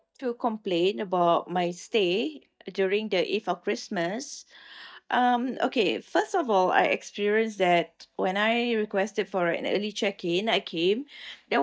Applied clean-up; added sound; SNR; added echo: neural mask model DeepFilterNet 3.